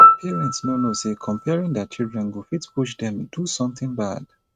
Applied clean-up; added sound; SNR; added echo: neural mask model RNNoise.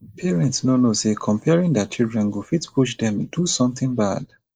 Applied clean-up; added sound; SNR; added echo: neural mask model Resemble Enhance denoiser.